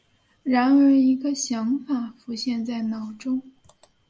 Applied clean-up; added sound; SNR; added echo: none; none; none; none.